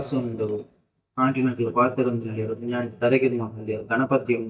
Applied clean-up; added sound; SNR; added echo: neural mask model DeepFilterNet 3.